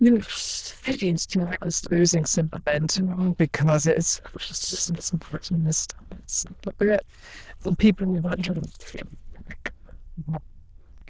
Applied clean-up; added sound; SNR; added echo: neural diffusion model UNIVERSE++.